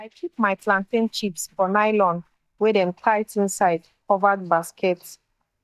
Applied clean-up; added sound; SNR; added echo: neural mask model DeepFilterNet 3.